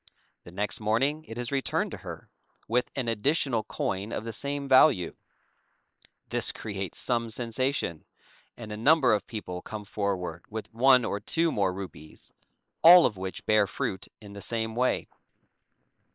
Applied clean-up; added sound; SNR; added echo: neural separator model SepFormer WHAM!.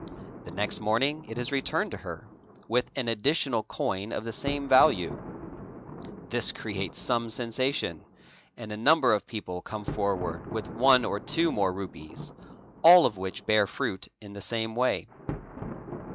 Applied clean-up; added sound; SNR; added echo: none; Thunder; 14 dB; none.